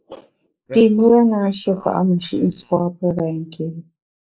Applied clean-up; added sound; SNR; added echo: neural mask model Resemble Enhance denoiser.